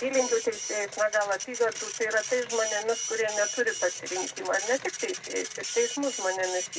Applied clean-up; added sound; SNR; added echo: none; Printer; 7 dB; reverberation time 0.3 s.